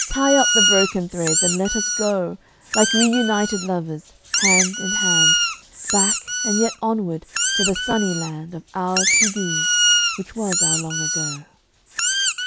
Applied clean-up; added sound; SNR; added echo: none; Squeak; -3 dB; none.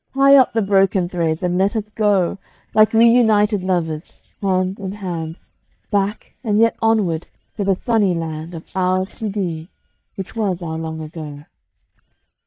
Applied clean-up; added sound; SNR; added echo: neural mask model DeepFilterNet 3.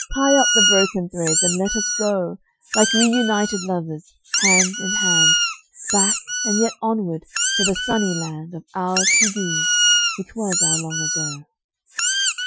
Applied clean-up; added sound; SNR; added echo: classical method Wiener filter.